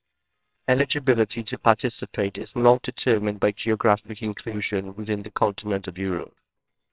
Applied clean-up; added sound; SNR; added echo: neural separator model SepFormer WHAMR!.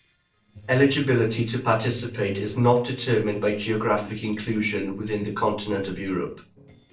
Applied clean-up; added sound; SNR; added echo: neural separator model SepFormer DNS4.